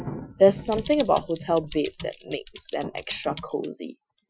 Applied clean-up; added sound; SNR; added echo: classical method Wiener filter.